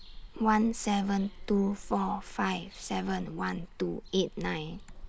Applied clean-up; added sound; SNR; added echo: none; Bird vocalization, bird call, bird song; 14 dB; none.